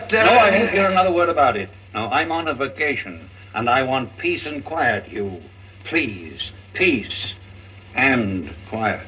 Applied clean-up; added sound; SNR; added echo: none; none; none; reverberation time 0.2 s.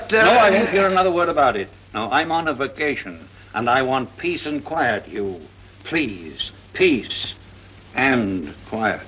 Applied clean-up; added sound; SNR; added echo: none; none; none; none.